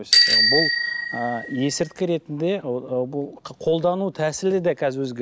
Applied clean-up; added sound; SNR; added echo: none; Bicycle bell; -2 dB; none.